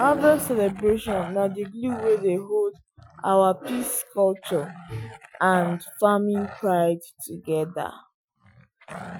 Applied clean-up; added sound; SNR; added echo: classical method Wiener filter.